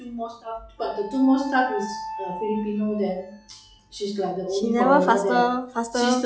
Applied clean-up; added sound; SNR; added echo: classical method log-MMSE.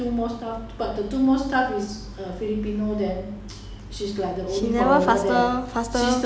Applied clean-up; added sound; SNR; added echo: none; none; none; none.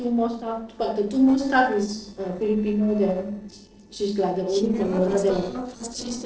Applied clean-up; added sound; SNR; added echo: neural separator model SepFormer DNS4.